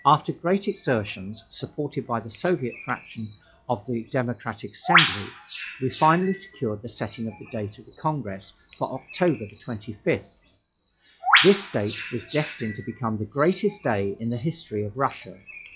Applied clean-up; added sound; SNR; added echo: classical method log-MMSE.